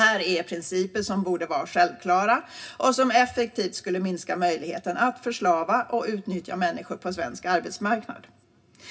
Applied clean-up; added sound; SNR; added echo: none; none; none; reverberation time 0.4 s.